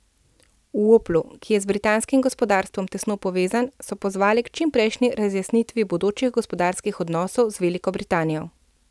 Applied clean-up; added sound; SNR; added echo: none; none; none; none.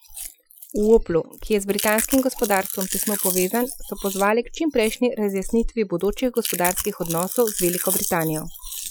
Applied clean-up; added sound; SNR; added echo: classical method Wiener filter.